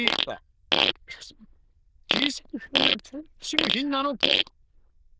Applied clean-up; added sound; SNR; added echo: neural diffusion model UNIVERSE++.